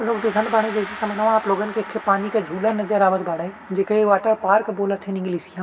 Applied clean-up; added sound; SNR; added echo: none; Gong; 16 dB; reverberation time 2.0 s.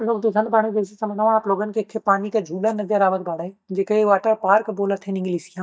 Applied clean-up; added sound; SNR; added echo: neural mask model DeepFilterNet 3.